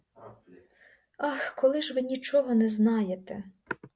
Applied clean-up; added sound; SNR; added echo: none; none; none; none.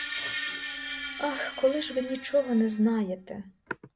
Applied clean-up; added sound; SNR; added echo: none; Screech; 8 dB; none.